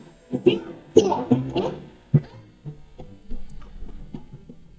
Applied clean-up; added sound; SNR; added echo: neural mask model DeepFilterNet 3.